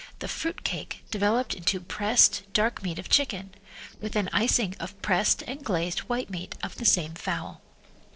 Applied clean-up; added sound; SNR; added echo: neural separator model SepFormer DNS4.